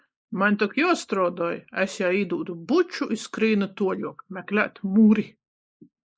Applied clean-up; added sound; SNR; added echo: neural mask model Resemble Enhance denoiser.